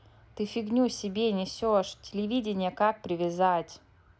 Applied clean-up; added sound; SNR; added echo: none; none; none; none.